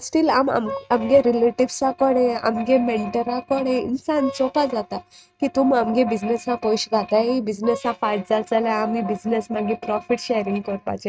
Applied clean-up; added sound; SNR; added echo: neural mask model RNNoise.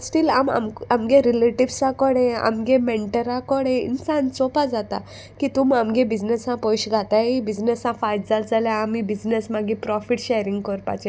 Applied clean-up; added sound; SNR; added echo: none; none; none; none.